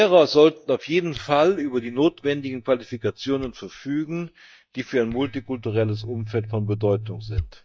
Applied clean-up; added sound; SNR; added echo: neural mask model DeepFilterNet 3.